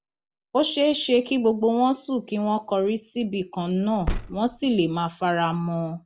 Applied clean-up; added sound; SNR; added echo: none; Car; 7 dB; none.